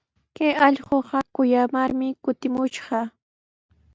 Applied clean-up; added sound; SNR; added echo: none; none; none; none.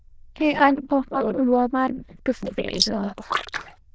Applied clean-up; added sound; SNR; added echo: neural diffusion model UNIVERSE++.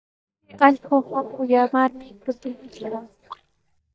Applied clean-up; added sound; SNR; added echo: neural mask model DeepFilterNet 3.